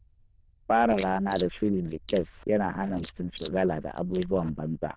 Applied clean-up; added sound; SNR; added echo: neural diffusion model UNIVERSE++.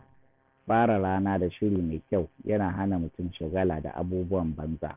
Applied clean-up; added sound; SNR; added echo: none; none; none; none.